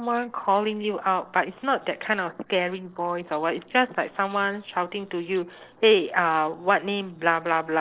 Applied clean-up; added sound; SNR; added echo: neural separator model SepFormer DNS4.